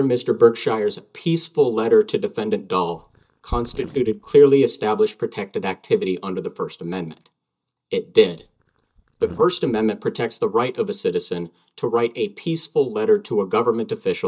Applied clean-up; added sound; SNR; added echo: neural mask model DeepFilterNet 3.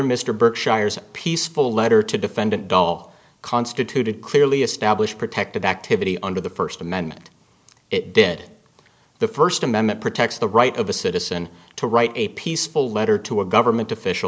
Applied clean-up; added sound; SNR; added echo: none; none; none; none.